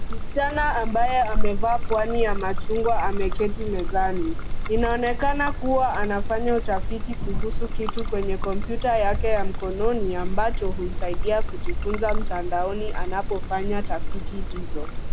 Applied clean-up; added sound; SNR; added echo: none; Trickle, dribble; -4 dB; none.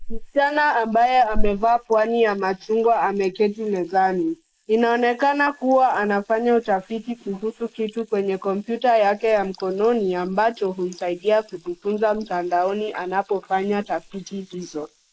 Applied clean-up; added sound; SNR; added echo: neural mask model Resemble Enhance denoiser.